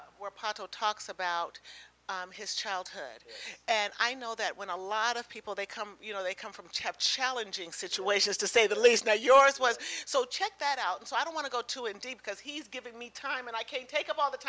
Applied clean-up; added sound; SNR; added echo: none; none; none; none.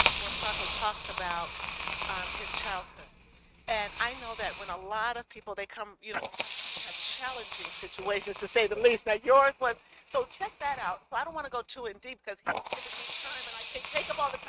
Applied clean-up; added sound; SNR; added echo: neural mask model RNNoise.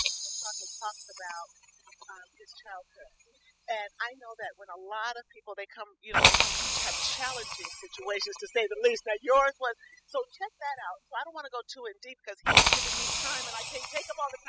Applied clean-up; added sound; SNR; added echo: classical method spectral subtraction.